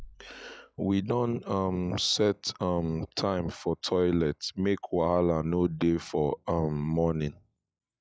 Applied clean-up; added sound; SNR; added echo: classical method log-MMSE.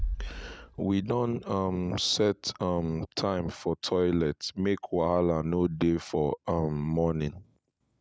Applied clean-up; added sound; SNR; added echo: none; Bass drum; 15 dB; none.